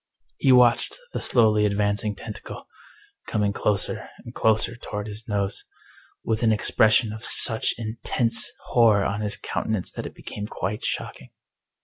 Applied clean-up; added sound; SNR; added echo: none; none; none; none.